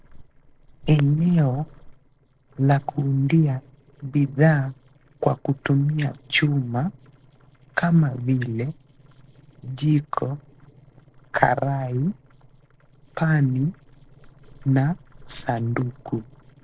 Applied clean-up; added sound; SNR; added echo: neural separator model SepFormer DNS4.